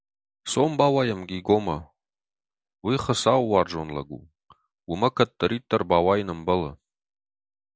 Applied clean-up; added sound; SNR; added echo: none; none; none; none.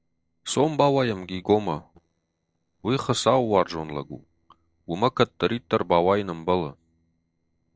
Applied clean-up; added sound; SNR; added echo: neural separator model SepFormer DNS4.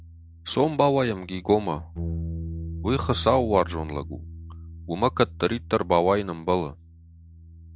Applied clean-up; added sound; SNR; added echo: none; Bass guitar; 11 dB; none.